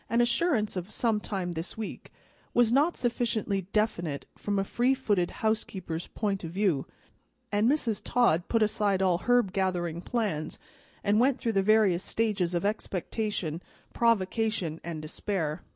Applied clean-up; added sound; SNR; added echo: none; none; none; none.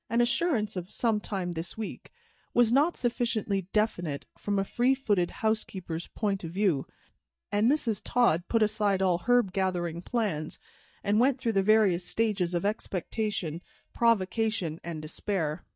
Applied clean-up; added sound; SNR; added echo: neural mask model DeepFilterNet 3.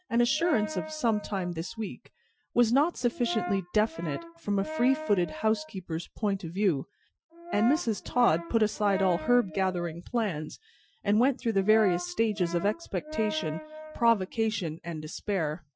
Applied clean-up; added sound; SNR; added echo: classical method Wiener filter.